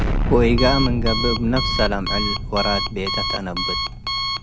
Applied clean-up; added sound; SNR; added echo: none; Alarm + Explosion; -1 dB; none.